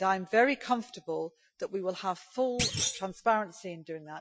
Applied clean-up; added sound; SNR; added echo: classical method Wiener filter.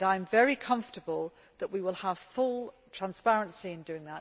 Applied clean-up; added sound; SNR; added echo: none; none; none; none.